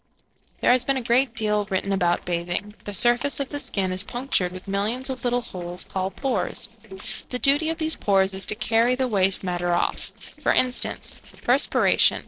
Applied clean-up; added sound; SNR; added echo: neural separator model SepFormer DNS4.